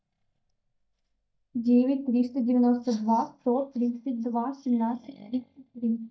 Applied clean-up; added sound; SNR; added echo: neural mask model DeepFilterNet 3.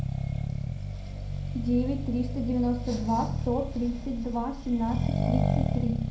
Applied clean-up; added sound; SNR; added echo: none; Accelerating, revving, vroom; 0 dB; reverberation time 0.6 s.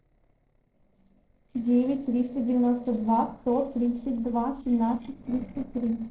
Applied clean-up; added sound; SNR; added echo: neural separator model SepFormer DNS4.